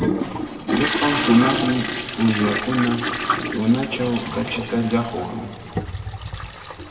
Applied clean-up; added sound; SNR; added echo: none; Toilet flush; 3 dB; reverberation time 2.0 s.